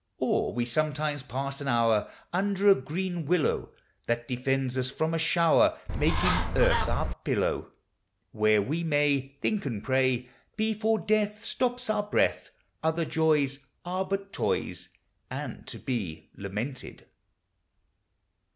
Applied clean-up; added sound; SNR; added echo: none; Bird; -2 dB; none.